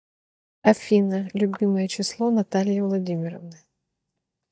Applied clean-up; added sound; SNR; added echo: neural mask model DeepFilterNet 3.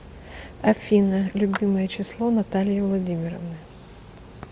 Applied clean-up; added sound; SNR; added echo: none; Clapping; 16 dB; none.